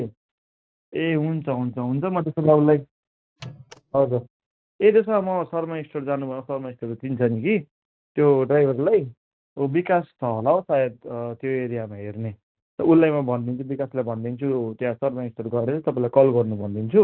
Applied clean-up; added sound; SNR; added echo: neural mask model RNNoise.